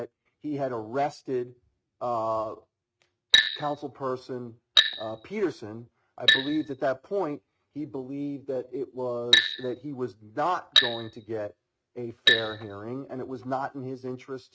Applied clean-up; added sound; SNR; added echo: neural mask model RNNoise.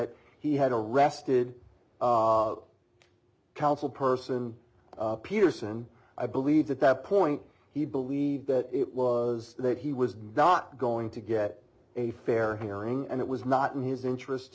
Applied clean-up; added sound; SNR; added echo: none; none; none; none.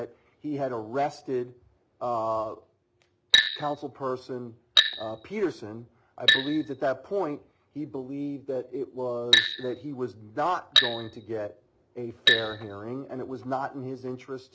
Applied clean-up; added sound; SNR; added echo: none; Glass; -5 dB; none.